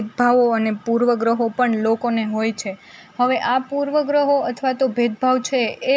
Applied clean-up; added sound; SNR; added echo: none; none; none; none.